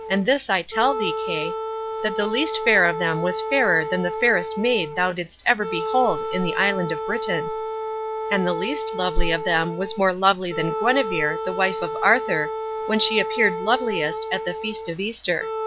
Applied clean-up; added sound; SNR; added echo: none; Wind instrument, woodwind instrument; 6 dB; none.